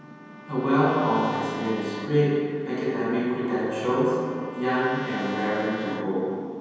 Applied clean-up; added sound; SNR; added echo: none; Trumpet; 18 dB; reverberation time 2.1 s.